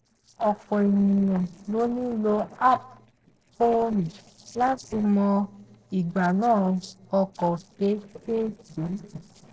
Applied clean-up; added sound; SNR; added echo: neural separator model SepFormer DNS4.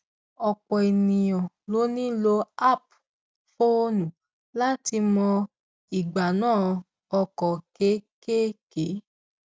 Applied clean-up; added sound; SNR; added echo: none; none; none; none.